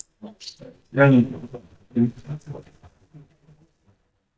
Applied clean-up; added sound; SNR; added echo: neural mask model DeepFilterNet 3.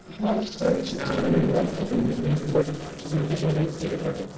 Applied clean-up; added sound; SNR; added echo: neural separator model SepFormer DNS4.